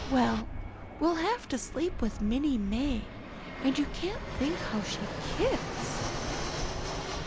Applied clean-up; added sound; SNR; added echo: none; Fixed-wing aircraft, airplane; 4 dB; none.